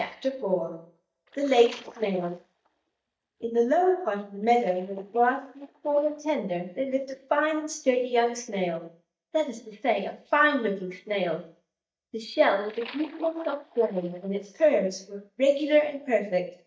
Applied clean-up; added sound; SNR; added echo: neural mask model DeepFilterNet 3.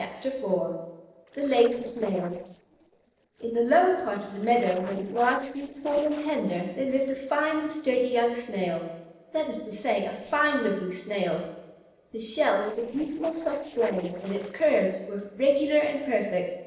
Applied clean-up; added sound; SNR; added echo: neural separator model SepFormer DNS4.